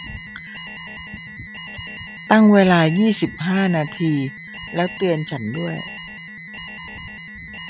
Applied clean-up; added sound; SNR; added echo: none; Alarm; 14 dB; none.